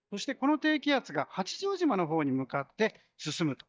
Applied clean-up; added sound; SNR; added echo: neural mask model DeepFilterNet 3.